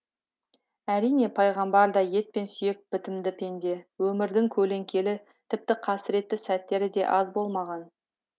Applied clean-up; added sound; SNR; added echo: none; none; none; none.